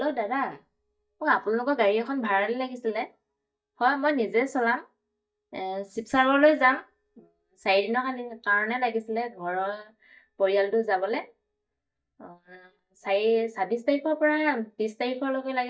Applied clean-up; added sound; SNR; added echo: neural mask model DeepFilterNet 3.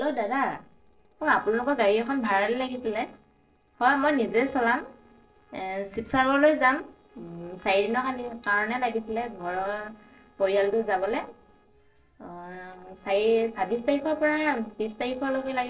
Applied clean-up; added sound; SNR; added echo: neural separator model SepFormer DNS4.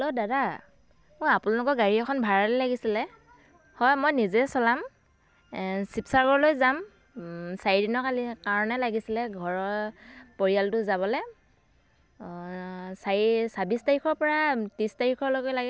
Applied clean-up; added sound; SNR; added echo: none; none; none; none.